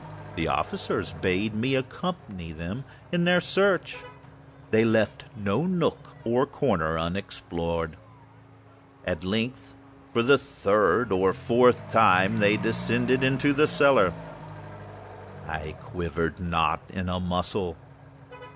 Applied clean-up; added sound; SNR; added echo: none; Accelerating, revving, vroom / Truck; 15 dB; none.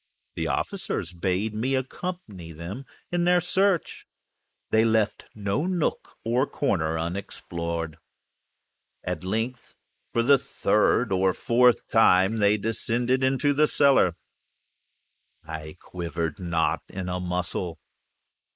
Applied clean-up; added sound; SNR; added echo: neural mask model Resemble Enhance denoiser.